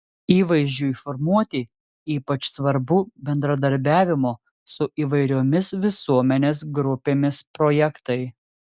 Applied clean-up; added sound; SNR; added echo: none; none; none; none.